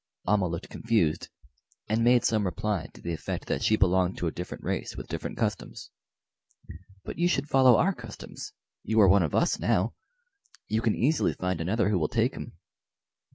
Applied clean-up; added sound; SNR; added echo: none; none; none; none.